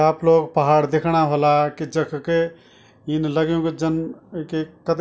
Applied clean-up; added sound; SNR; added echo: none; none; none; none.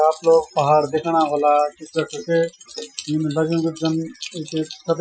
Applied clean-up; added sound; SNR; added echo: classical method Wiener filter.